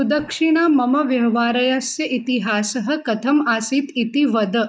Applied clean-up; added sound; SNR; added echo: neural mask model DeepFilterNet 3.